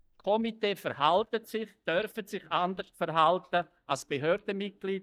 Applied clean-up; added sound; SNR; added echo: neural mask model DeepFilterNet 3.